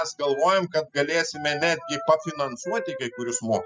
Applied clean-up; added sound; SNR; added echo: classical method spectral subtraction.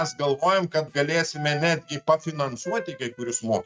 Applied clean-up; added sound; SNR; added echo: neural mask model RNNoise.